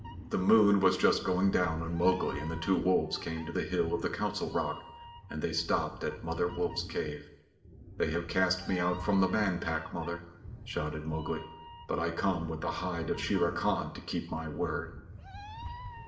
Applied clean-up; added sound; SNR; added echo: none; Meow; 14 dB; reverberation time 0.8 s.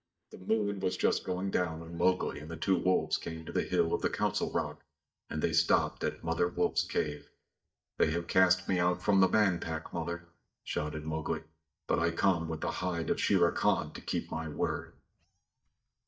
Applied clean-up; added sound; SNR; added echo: neural mask model DeepFilterNet 3.